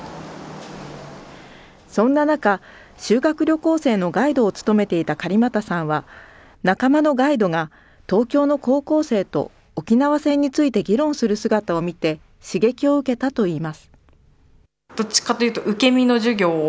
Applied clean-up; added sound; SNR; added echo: none; none; none; none.